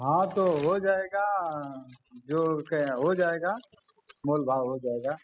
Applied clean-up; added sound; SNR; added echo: classical method spectral subtraction.